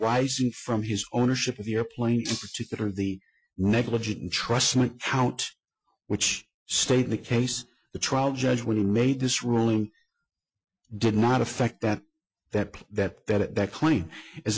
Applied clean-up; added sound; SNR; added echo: classical method Wiener filter.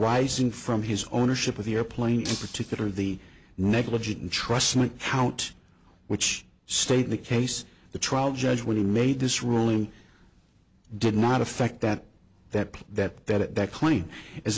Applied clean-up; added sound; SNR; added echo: none; Shatter; 13 dB; none.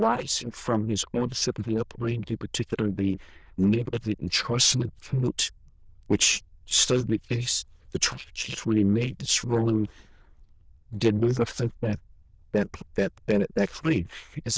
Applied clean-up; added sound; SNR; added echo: neural diffusion model UNIVERSE++.